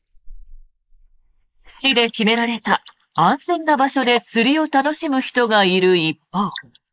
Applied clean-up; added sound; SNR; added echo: neural mask model Resemble Enhance denoiser.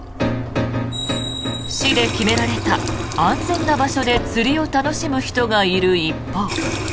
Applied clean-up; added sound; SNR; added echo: none; Water tap, faucet; 7 dB; none.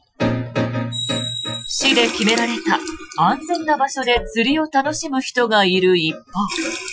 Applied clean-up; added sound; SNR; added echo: classical method Wiener filter.